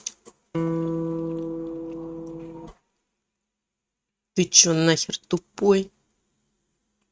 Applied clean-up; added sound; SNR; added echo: neural mask model RNNoise.